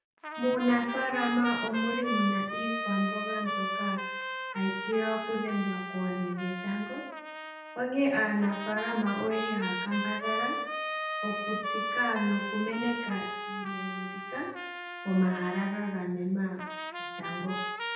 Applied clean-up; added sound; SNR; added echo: none; Trumpet; 4 dB; reverberation time 0.9 s.